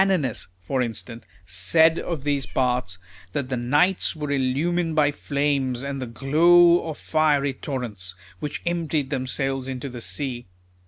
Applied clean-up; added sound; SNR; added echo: none; Meow; 7 dB; none.